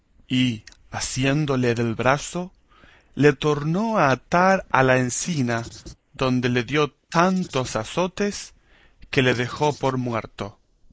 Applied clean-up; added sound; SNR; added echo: neural mask model Resemble Enhance denoiser.